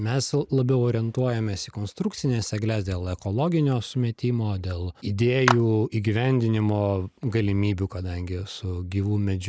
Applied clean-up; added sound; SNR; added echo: none; Clapping; 6 dB; none.